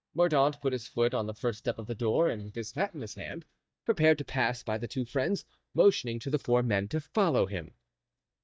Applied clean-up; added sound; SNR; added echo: neural mask model DeepFilterNet 3.